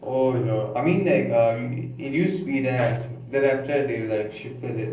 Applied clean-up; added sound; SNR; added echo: neural separator model SepFormer DNS4.